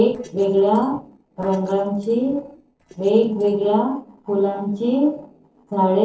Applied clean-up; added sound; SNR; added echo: neural separator model SepFormer DNS4.